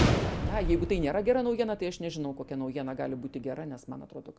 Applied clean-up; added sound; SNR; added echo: none; Gunshot, gunfire; 2 dB; none.